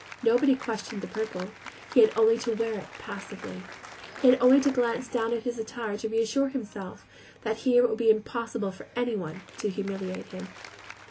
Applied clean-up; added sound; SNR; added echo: none; Applause; 19 dB; none.